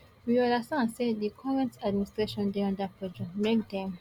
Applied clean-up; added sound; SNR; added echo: none; none; none; none.